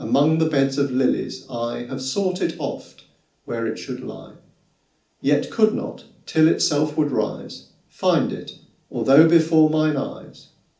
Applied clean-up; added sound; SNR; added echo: none; none; none; reverberation time 0.4 s.